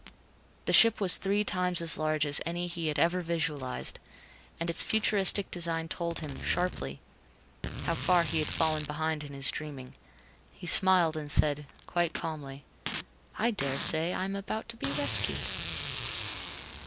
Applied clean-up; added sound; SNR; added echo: none; Packing tape, duct tape; 9 dB; none.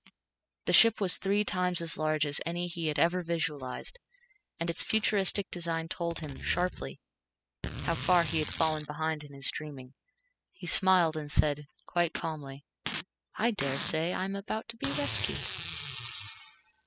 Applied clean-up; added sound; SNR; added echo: classical method spectral subtraction.